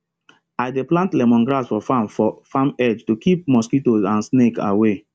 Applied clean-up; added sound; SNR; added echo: none; none; none; none.